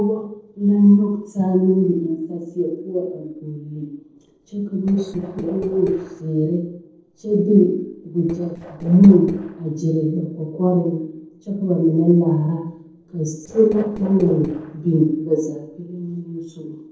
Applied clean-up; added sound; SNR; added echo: neural separator model SepFormer DNS4.